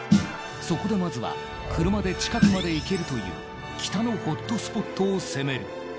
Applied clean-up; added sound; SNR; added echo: none; Snare drum; 2 dB; none.